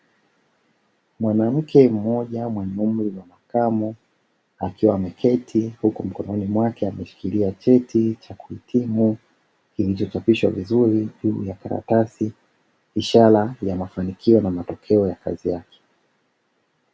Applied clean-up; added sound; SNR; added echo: none; none; none; none.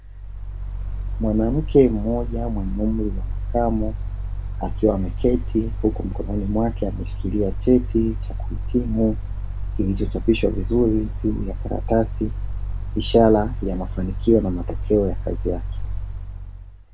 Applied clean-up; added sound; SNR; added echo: none; Mechanical fan; 3 dB; none.